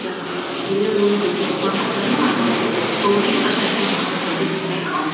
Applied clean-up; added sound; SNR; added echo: none; Aircraft; 1 dB; reverberation time 1.2 s.